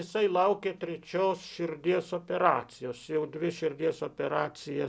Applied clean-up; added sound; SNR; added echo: none; none; none; none.